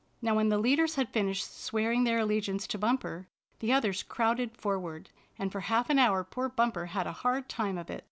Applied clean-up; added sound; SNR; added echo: none; none; none; none.